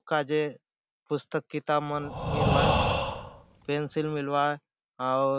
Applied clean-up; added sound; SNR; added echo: none; Breathing; -2 dB; none.